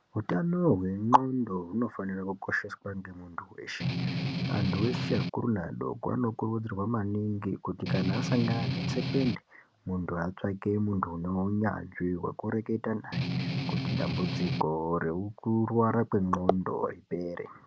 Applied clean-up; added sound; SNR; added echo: none; Strum; 0 dB; none.